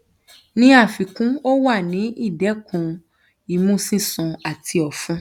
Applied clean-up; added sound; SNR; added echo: none; none; none; none.